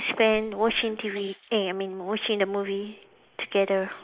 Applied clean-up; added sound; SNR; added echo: neural mask model Resemble Enhance denoiser.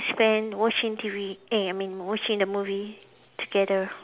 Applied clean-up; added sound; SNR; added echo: none; none; none; none.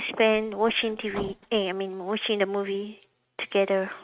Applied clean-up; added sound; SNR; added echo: neural mask model RNNoise.